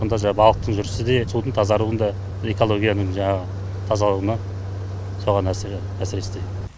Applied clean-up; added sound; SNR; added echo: none; none; none; none.